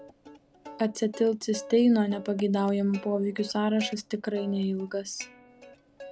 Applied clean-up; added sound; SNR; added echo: none; Plucked string instrument; 19 dB; none.